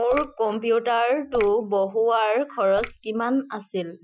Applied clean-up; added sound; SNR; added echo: classical method Wiener filter.